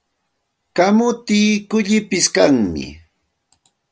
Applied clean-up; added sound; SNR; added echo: none; none; none; none.